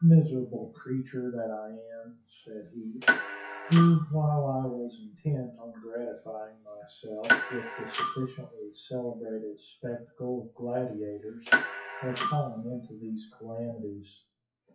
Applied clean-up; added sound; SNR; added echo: classical method WPE with log-MMSE.